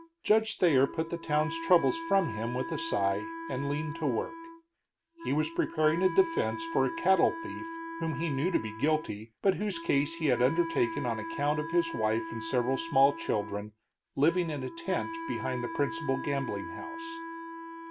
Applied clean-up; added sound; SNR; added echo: none; Wind instrument, woodwind instrument; 9 dB; none.